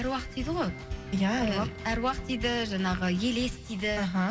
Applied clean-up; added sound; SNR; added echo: none; Bowed string instrument; 18 dB; reverberation time 2.4 s.